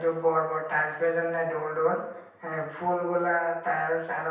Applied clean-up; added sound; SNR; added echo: none; none; none; reverberation time 0.9 s.